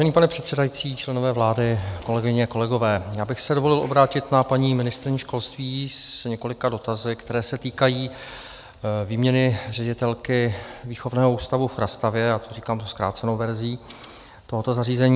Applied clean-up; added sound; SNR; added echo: none; none; none; none.